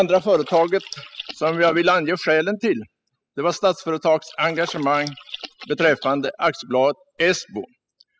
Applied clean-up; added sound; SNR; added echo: classical method spectral subtraction.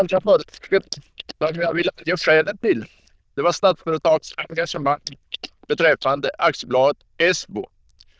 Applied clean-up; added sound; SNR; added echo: neural diffusion model UNIVERSE++.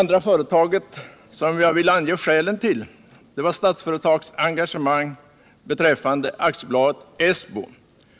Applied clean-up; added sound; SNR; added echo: none; none; none; none.